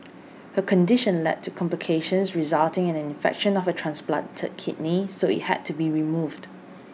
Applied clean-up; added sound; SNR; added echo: none; none; none; none.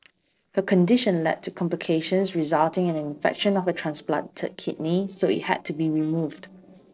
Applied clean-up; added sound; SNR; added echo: neural separator model SepFormer DNS4.